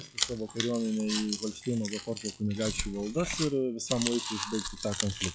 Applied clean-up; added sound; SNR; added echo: classical method log-MMSE.